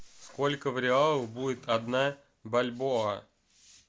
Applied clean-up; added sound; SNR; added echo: none; none; none; none.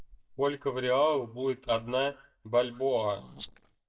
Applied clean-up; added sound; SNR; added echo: neural mask model DeepFilterNet 3.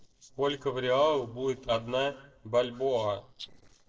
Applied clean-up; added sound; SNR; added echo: neural separator model SepFormer DNS4.